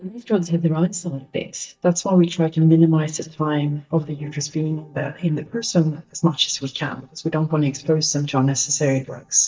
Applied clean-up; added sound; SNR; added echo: neural mask model DeepFilterNet 3.